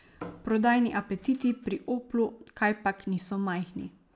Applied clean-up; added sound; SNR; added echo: none; none; none; none.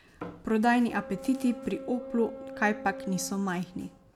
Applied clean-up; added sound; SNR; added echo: none; Boat, Water vehicle; 13 dB; none.